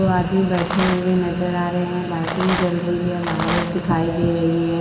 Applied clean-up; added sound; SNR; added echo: none; Rattle; 7 dB; reverberation time 2.6 s.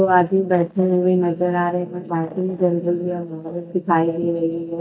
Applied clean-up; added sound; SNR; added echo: neural mask model DeepFilterNet 3.